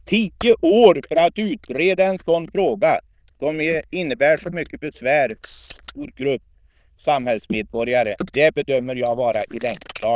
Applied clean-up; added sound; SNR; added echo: neural diffusion model UNIVERSE++.